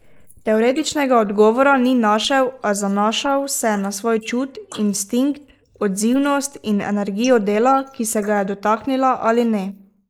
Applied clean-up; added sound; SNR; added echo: neural mask model Resemble Enhance denoiser.